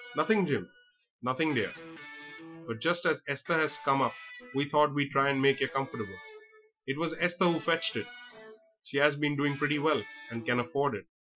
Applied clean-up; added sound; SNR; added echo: classical method Wiener filter.